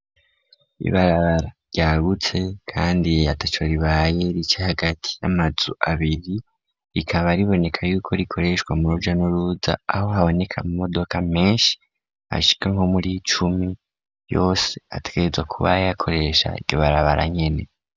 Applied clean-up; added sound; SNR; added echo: none; none; none; none.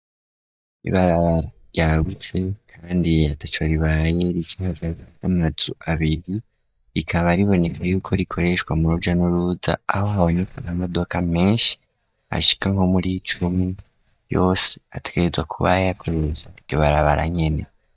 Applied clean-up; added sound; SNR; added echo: neural mask model DeepFilterNet 3.